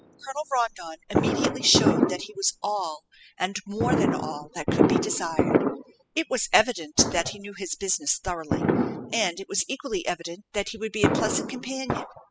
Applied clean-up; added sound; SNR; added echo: classical method spectral subtraction.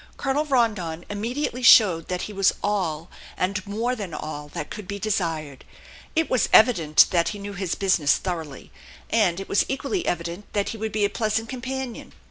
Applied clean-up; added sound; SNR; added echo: none; none; none; none.